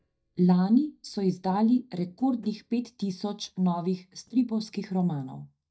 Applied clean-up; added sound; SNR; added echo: neural mask model DeepFilterNet 3.